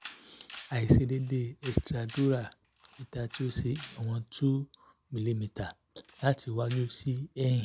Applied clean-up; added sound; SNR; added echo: none; Camera; 19 dB; none.